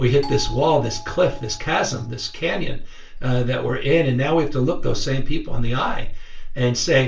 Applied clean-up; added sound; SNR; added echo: none; Doorbell; 18 dB; reverberation time 0.3 s.